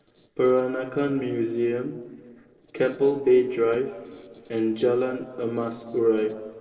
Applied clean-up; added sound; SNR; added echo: neural separator model SepFormer DNS4.